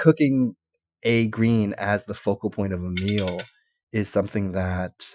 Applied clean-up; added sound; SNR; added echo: classical method Wiener filter.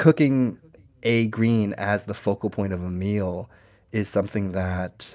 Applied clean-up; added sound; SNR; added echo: none; none; none; none.